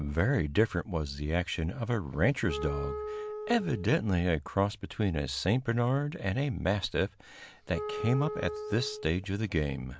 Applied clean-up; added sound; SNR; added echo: none; Wind instrument, woodwind instrument; 10 dB; none.